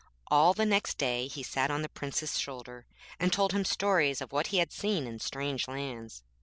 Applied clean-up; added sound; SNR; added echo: none; none; none; none.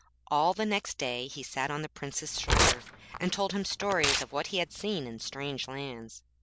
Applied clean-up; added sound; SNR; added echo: none; Tearing; 0 dB; none.